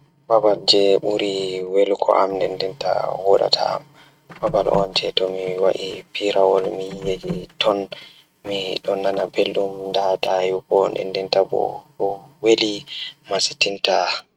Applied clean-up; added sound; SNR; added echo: neural mask model RNNoise.